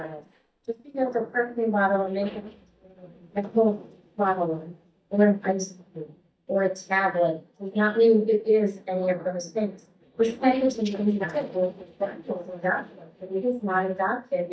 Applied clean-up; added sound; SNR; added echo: neural mask model DeepFilterNet 3.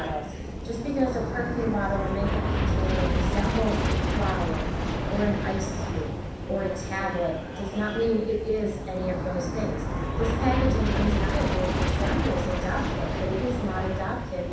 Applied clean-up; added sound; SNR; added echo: none; Aircraft; -2 dB; reverberation time 0.7 s.